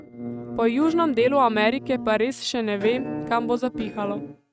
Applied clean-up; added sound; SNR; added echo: neural mask model RNNoise.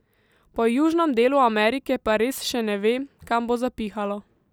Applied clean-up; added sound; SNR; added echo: none; none; none; none.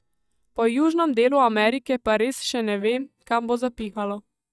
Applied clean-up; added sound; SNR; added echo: neural mask model DeepFilterNet 3.